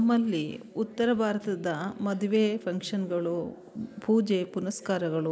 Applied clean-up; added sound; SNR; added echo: none; none; none; none.